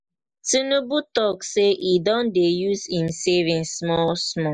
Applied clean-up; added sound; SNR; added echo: neural mask model Resemble Enhance denoiser.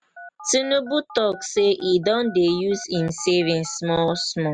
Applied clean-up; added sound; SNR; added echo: neural mask model RNNoise.